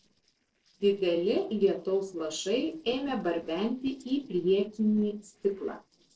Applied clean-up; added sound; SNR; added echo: neural separator model SepFormer DNS4.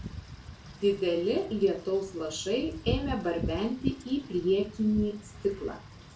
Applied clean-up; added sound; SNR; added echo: none; Wind / Rain; 9 dB; reverberation time 0.3 s.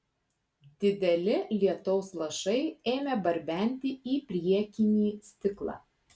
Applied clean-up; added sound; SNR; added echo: none; none; none; none.